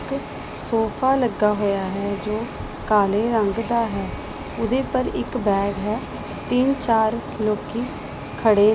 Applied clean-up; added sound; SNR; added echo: none; Domestic sounds, home sounds + Wind instrument, woodwind instrument; 19 dB; none.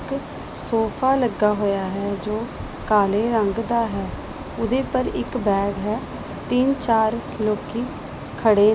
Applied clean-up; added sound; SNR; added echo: none; none; none; none.